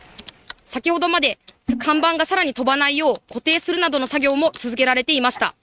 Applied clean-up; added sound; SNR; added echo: neural mask model RNNoise.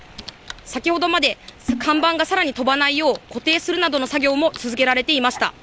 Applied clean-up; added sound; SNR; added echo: none; Typing; 15 dB; none.